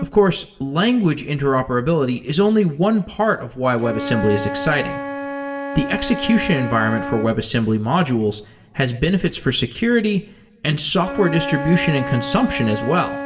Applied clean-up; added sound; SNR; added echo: none; Wind instrument, woodwind instrument; 10 dB; reverberation time 0.7 s.